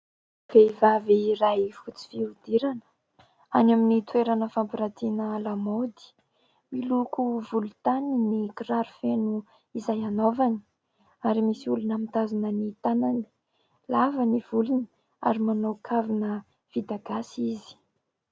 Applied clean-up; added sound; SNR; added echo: none; none; none; none.